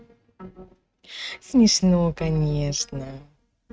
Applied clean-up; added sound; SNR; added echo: neural mask model RNNoise.